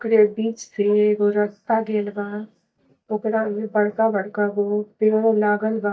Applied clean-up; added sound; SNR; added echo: neural mask model DeepFilterNet 3.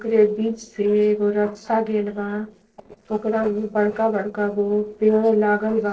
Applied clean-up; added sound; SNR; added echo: neural separator model SepFormer DNS4.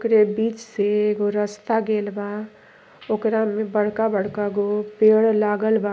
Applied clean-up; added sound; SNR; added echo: none; none; none; none.